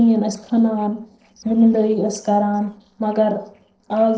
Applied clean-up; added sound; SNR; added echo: neural separator model SepFormer DNS4.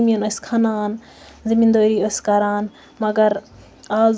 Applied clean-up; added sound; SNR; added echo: none; none; none; none.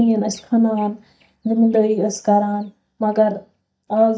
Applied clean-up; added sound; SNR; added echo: neural mask model DeepFilterNet 3.